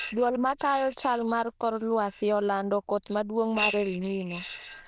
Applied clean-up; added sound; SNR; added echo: neural diffusion model UNIVERSE++.